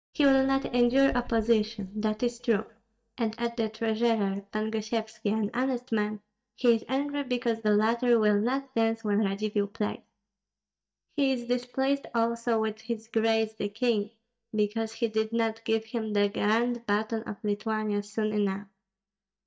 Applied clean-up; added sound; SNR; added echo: neural mask model DeepFilterNet 3.